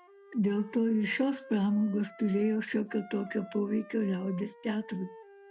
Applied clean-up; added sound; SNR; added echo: none; Wind instrument, woodwind instrument; 20 dB; none.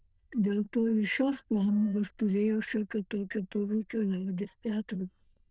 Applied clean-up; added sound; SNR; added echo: neural diffusion model UNIVERSE++.